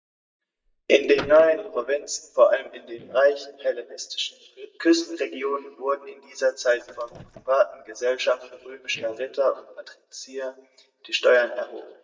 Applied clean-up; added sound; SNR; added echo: neural mask model DeepFilterNet 3.